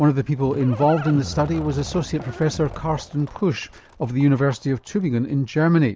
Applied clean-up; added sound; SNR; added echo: none; Livestock, farm animals, working animals; 16 dB; none.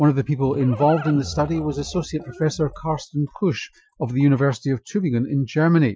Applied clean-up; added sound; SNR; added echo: classical method Wiener filter.